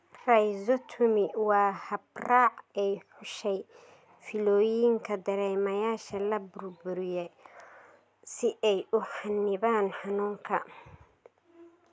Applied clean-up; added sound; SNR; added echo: none; none; none; none.